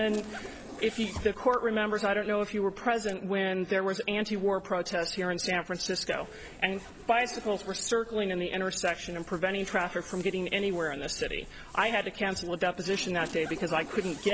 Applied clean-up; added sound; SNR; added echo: none; Zipper (clothing); 17 dB; none.